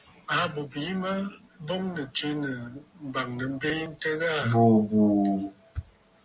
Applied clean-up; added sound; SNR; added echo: none; none; none; none.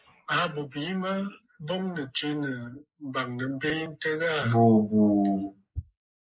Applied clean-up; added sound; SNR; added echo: neural mask model Resemble Enhance denoiser.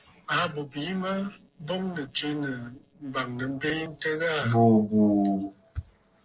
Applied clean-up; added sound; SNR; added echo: neural separator model SepFormer DNS4.